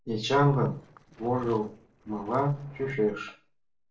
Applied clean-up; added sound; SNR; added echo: neural separator model SepFormer DNS4.